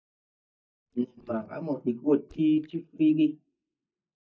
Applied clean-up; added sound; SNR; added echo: neural mask model DeepFilterNet 3.